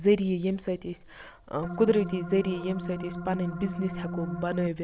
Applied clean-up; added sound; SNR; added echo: none; Organ; 7 dB; none.